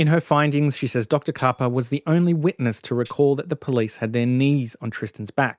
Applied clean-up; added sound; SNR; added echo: none; Tambourine; 14 dB; none.